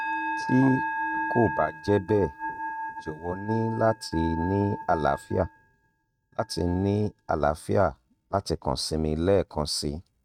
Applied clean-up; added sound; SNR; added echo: neural mask model RNNoise.